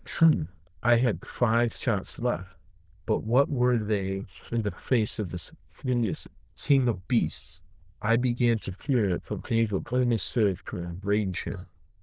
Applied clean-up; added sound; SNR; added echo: neural diffusion model UNIVERSE++.